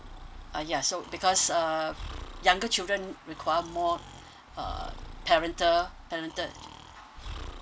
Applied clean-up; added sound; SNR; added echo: none; Breathing; 13 dB; none.